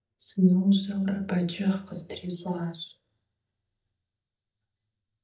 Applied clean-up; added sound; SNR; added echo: neural mask model DeepFilterNet 3.